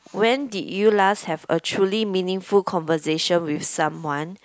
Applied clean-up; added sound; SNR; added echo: none; none; none; none.